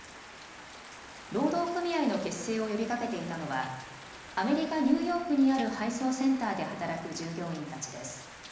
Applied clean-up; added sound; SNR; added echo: none; Rain; 16 dB; reverberation time 1.0 s.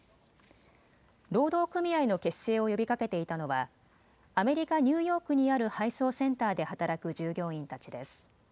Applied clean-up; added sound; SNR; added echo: none; none; none; none.